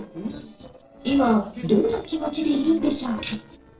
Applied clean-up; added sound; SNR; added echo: neural separator model SepFormer DNS4.